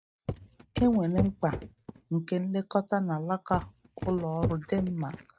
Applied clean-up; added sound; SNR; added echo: neural mask model RNNoise.